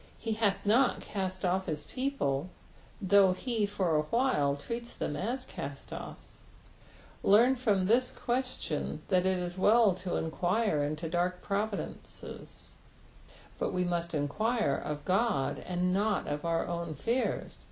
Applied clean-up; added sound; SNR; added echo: none; none; none; none.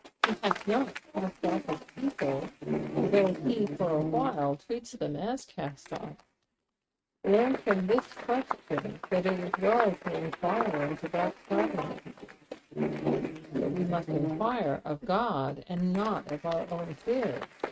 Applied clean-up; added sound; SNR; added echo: neural mask model RNNoise.